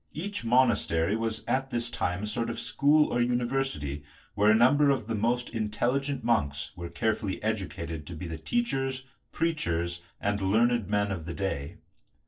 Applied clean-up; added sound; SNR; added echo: neural separator model SepFormer DNS4.